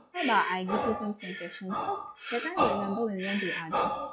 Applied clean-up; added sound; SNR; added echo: classical method log-MMSE.